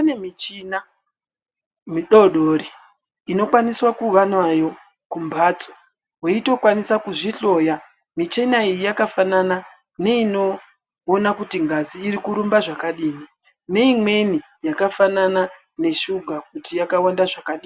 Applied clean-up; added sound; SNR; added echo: none; none; none; none.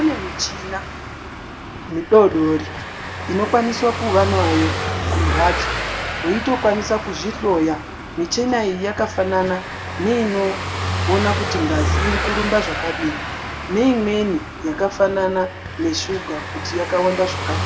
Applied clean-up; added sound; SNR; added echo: none; Car passing by / Engine; 4 dB; reverberation time 1.3 s.